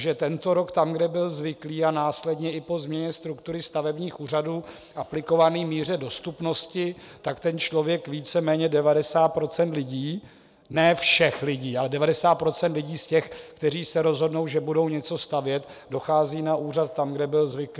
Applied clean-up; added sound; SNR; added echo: none; none; none; none.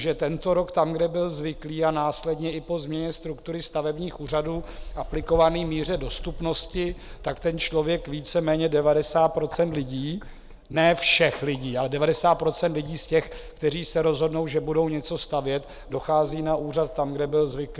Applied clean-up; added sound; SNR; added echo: none; Bird; 15 dB; none.